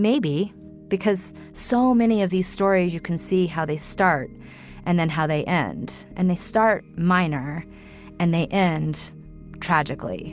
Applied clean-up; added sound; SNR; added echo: none; none; none; none.